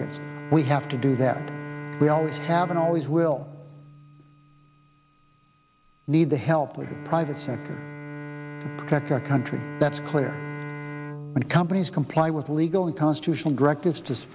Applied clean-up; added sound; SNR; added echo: none; Bowed string instrument; 12 dB; none.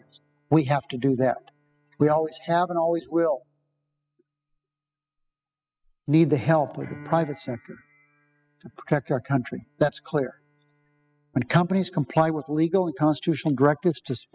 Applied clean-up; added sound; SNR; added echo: classical method spectral subtraction.